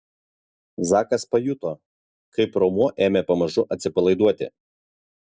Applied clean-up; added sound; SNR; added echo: none; none; none; none.